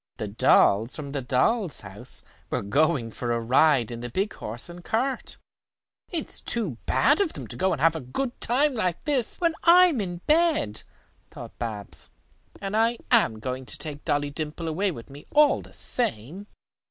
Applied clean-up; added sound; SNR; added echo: none; none; none; none.